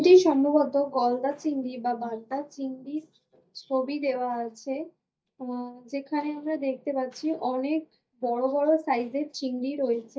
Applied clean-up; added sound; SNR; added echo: neural mask model DeepFilterNet 3.